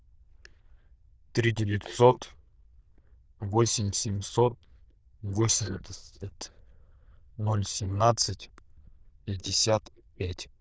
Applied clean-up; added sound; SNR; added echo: neural diffusion model UNIVERSE++.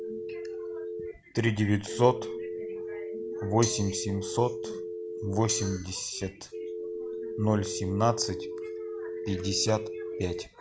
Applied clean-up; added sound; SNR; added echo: none; Tambourine + Telephone; 6 dB; none.